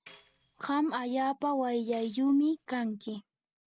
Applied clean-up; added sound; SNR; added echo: none; Tambourine; 12 dB; none.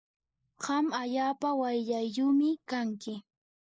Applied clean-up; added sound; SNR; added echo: neural mask model Resemble Enhance denoiser.